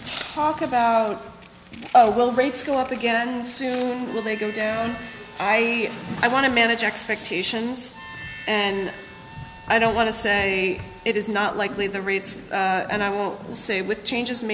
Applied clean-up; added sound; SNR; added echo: none; Harmonica; 19 dB; none.